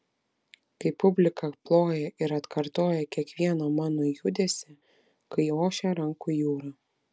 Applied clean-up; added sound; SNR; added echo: none; none; none; none.